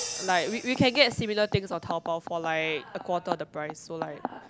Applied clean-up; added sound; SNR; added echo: none; Crash cymbal; 16 dB; none.